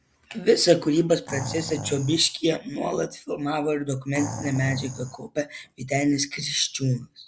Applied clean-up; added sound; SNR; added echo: none; Animal; 11 dB; none.